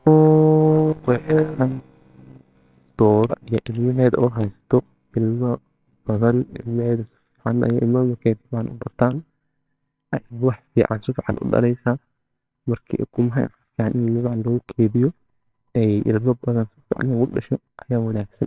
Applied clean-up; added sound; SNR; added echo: neural separator model SepFormer WHAMR!.